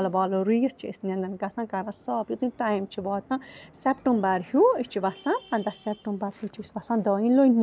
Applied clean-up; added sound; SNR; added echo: none; none; none; none.